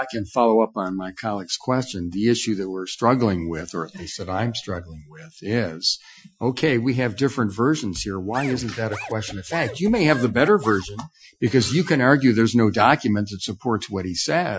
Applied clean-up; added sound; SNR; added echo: classical method Wiener filter.